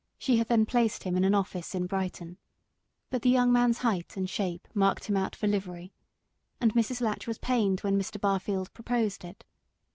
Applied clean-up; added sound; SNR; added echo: none; none; none; none.